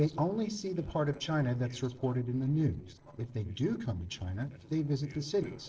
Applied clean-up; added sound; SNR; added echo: neural separator model SepFormer DNS4.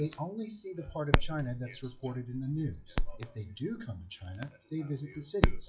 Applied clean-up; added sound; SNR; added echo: classical method WPE with log-MMSE.